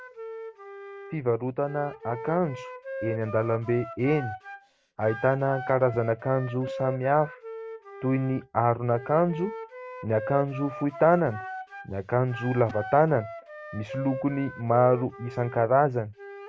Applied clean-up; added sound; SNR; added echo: none; Wind instrument, woodwind instrument; 13 dB; none.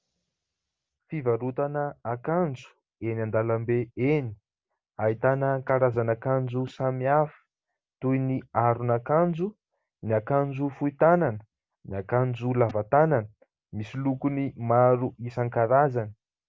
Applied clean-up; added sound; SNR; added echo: none; none; none; none.